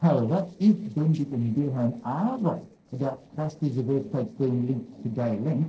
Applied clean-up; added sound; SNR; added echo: neural separator model SepFormer DNS4.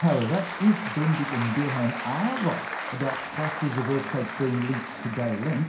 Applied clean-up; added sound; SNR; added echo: none; Applause; 7 dB; reverberation time 0.5 s.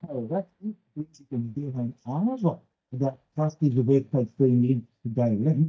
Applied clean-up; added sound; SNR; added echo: neural mask model DeepFilterNet 3.